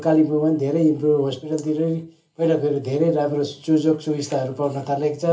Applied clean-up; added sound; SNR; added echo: none; none; none; reverberation time 0.3 s.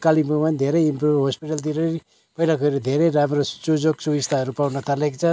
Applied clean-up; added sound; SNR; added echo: none; none; none; none.